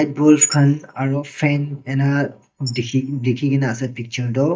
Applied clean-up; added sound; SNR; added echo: neural mask model DeepFilterNet 3.